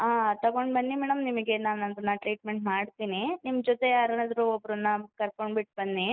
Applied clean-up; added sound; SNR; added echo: neural mask model Resemble Enhance denoiser.